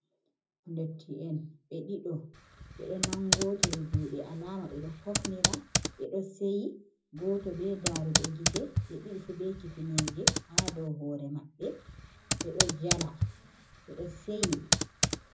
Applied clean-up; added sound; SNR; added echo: none; Computer keyboard; -4 dB; reverberation time 0.4 s.